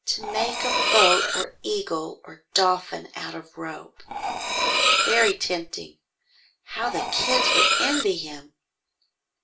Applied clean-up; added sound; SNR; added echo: none; Cutlery, silverware; -4 dB; reverberation time 0.2 s.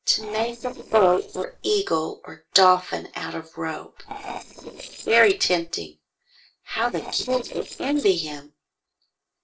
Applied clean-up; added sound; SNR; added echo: neural separator model SepFormer DNS4.